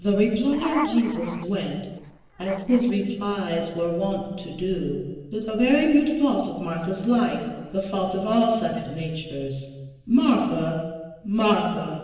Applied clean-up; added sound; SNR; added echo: neural separator model SepFormer DNS4.